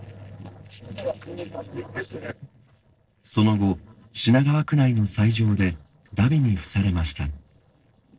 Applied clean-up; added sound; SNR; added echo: neural separator model SepFormer DNS4.